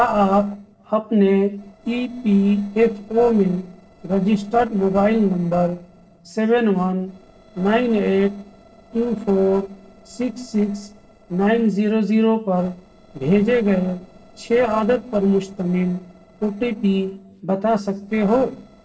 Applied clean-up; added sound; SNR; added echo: neural separator model SepFormer DNS4.